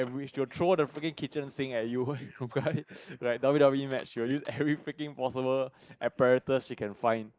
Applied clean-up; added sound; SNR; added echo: neural mask model Resemble Enhance denoiser.